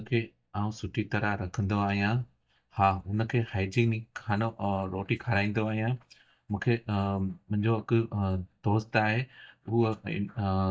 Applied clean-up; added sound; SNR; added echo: neural mask model DeepFilterNet 3.